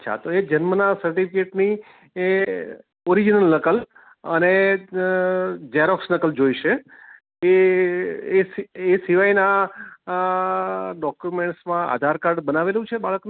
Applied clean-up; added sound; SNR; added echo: none; none; none; none.